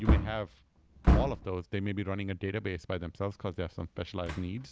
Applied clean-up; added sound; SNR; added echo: none; Wood; -3 dB; none.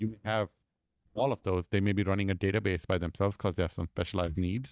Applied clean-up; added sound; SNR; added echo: neural mask model DeepFilterNet 3.